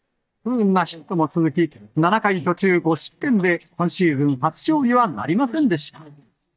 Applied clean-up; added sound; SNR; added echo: neural mask model DeepFilterNet 3.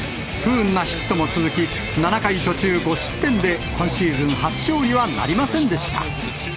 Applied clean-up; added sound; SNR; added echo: none; none; none; none.